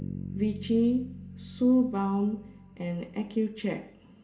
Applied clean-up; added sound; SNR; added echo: none; Bass guitar; 14 dB; reverberation time 1.6 s.